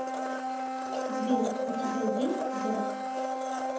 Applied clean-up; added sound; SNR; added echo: none; Domestic sounds, home sounds; -3 dB; reverberation time 0.8 s.